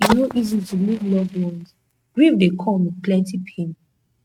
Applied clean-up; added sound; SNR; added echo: neural mask model RNNoise.